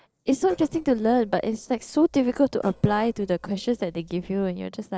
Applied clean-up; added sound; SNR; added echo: neural separator model SepFormer DNS4.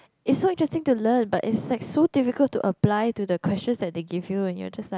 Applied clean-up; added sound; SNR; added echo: none; none; none; none.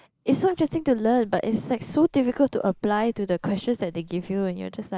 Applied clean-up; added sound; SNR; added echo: neural mask model Resemble Enhance denoiser.